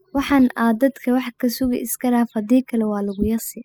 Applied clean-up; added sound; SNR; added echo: classical method spectral subtraction.